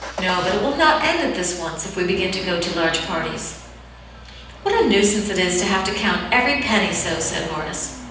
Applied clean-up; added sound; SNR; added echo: none; Engine starting / Accelerating, revving, vroom / Motor vehicle (road); 14 dB; reverberation time 0.9 s.